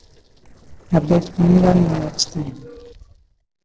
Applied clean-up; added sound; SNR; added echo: neural separator model SepFormer DNS4.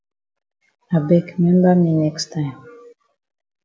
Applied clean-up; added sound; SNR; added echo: none; none; none; none.